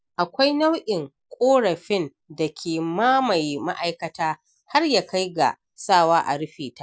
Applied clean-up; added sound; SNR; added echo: none; none; none; none.